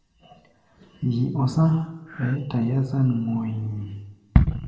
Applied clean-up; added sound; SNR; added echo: none; Breathing; 16 dB; reverberation time 0.7 s.